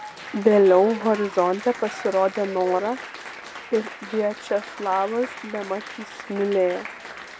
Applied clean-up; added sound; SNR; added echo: none; Applause; 14 dB; none.